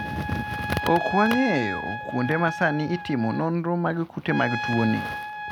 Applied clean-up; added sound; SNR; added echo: none; Trumpet; 7 dB; none.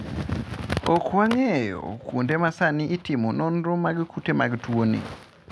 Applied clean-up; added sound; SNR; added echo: none; none; none; none.